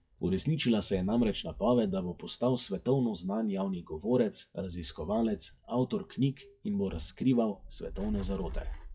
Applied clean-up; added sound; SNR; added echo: classical method WPE with log-MMSE.